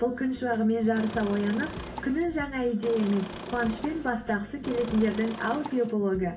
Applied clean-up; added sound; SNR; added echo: none; Engine / Car; 12 dB; reverberation time 0.1 s.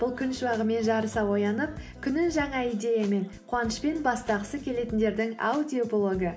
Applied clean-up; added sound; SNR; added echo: none; none; none; none.